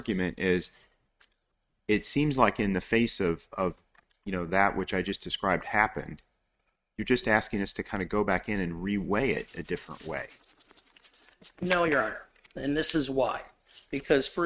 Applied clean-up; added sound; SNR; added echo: neural mask model RNNoise.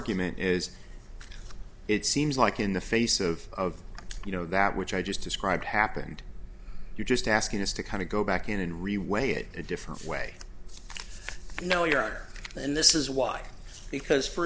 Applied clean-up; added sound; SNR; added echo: none; none; none; none.